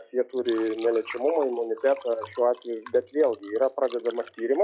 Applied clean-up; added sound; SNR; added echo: classical method log-MMSE.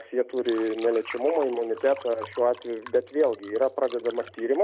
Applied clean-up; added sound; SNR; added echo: none; Fill (with liquid); 18 dB; none.